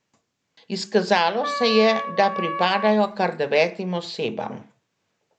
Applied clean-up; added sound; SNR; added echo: none; Wind instrument, woodwind instrument; 7 dB; none.